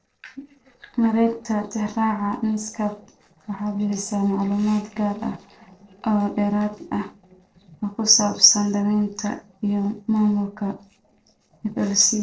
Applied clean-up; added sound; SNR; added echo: neural separator model SepFormer DNS4.